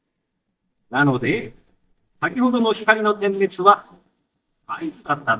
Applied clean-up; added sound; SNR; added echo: neural mask model DeepFilterNet 3.